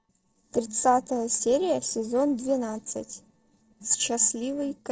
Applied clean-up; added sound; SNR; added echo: neural separator model SepFormer DNS4.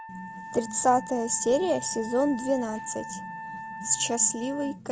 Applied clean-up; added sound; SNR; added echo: none; Wind instrument, woodwind instrument; 12 dB; none.